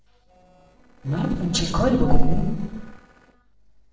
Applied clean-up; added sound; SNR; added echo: neural separator model SepFormer DNS4.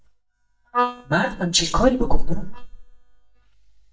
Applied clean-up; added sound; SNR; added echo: neural mask model DeepFilterNet 3.